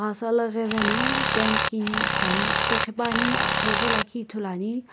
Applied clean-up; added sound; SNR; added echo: none; Tools; -5 dB; none.